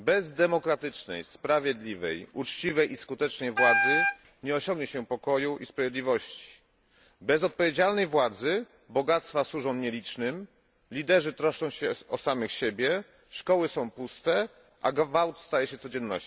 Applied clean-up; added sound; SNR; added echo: none; Wind instrument, woodwind instrument; -2 dB; none.